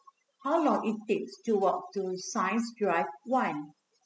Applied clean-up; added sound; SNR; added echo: classical method spectral subtraction.